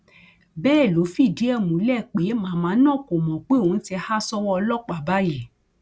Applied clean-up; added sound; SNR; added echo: none; none; none; none.